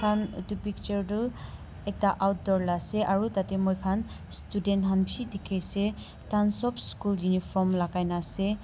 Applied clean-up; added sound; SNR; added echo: none; none; none; none.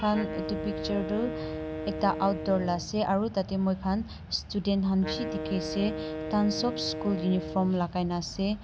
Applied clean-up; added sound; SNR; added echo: none; Wind instrument, woodwind instrument; 8 dB; none.